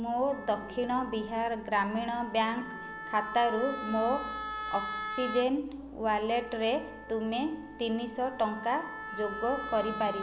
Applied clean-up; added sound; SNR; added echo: none; Wind instrument, woodwind instrument; 10 dB; none.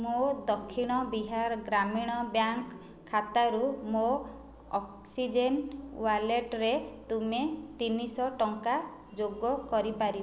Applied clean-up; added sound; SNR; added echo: none; none; none; none.